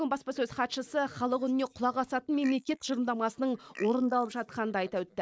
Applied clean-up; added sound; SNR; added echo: neural mask model Resemble Enhance denoiser.